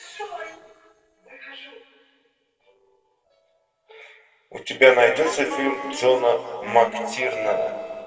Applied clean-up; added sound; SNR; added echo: neural separator model SepFormer DNS4.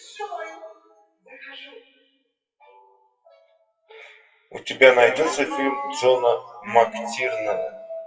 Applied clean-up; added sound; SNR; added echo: classical method WPE with log-MMSE.